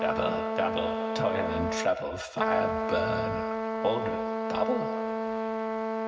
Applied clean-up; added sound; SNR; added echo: none; Trumpet; -1 dB; reverberation time 0.4 s.